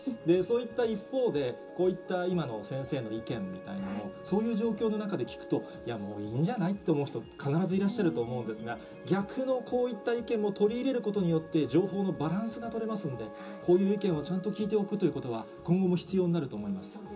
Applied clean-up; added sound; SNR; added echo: none; Wind instrument, woodwind instrument; 18 dB; reverberation time 0.2 s.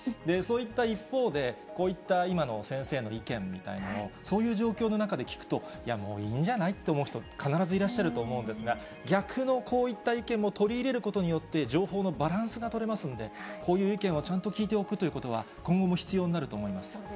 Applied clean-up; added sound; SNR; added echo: none; none; none; none.